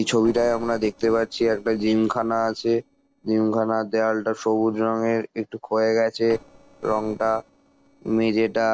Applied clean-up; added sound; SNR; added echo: neural separator model SepFormer DNS4.